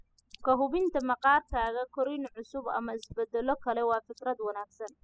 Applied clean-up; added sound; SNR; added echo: classical method spectral subtraction.